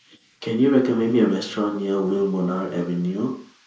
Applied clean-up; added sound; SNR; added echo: neural mask model Resemble Enhance denoiser.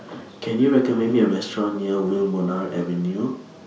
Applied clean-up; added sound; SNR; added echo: none; none; none; none.